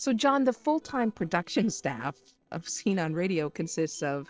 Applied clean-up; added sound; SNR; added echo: neural separator model SepFormer DNS4.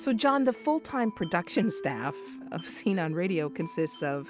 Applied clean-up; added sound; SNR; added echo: none; none; none; none.